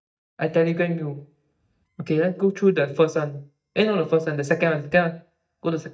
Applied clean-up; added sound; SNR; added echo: neural mask model DeepFilterNet 3.